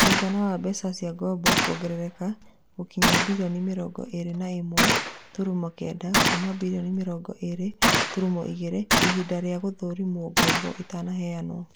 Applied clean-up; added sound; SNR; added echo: none; Gunshot, gunfire; -1 dB; none.